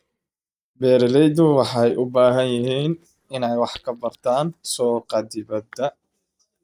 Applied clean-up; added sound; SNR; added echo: neural mask model DeepFilterNet 3.